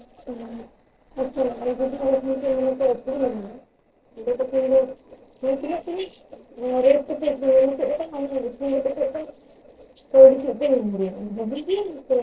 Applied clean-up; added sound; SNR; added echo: neural separator model SepFormer DNS4.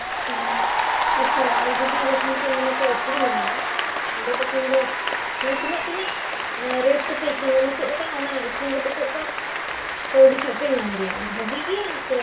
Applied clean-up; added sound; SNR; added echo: none; Applause / Cheering; 0 dB; reverberation time 0.5 s.